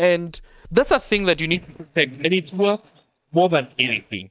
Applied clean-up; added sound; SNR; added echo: neural mask model DeepFilterNet 3.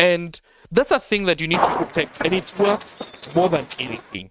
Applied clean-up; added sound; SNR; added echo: neural mask model RNNoise.